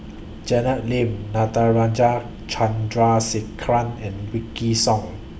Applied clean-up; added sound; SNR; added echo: none; none; none; none.